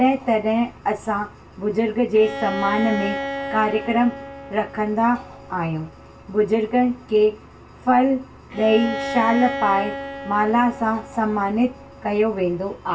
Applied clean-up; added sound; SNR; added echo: none; Bowed string instrument; 11 dB; reverberation time 0.2 s.